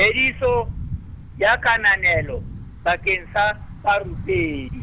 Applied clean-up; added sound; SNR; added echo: none; Thunder / Bicycle; 10 dB; none.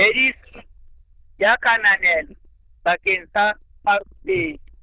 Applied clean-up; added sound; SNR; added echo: neural diffusion model UNIVERSE++.